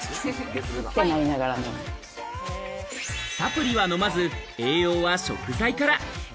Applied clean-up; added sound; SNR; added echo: none; none; none; none.